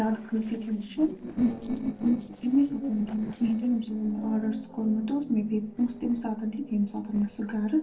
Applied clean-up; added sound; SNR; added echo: neural separator model SepFormer DNS4.